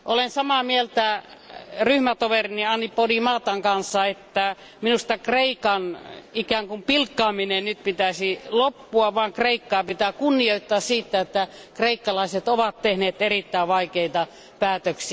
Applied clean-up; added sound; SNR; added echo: none; none; none; none.